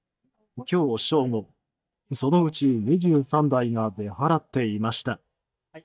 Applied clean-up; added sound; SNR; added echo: neural mask model DeepFilterNet 3.